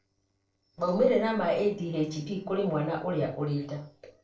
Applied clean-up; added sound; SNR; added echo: neural separator model SepFormer DNS4.